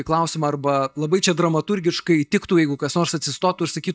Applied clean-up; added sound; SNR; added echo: neural mask model DeepFilterNet 3.